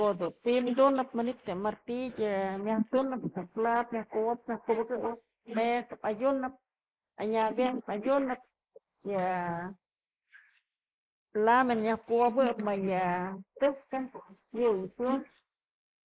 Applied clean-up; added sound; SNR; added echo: neural mask model Resemble Enhance denoiser.